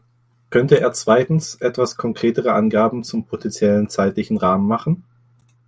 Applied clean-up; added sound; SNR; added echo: none; none; none; none.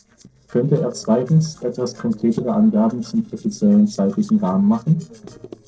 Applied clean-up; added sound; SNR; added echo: neural separator model SepFormer DNS4.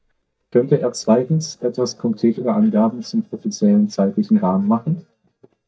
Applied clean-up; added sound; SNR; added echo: neural mask model DeepFilterNet 3.